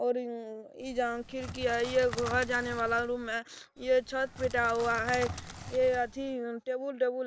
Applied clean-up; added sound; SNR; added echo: none; Crackle; 12 dB; none.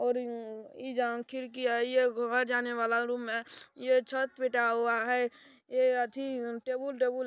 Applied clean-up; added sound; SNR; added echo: none; none; none; none.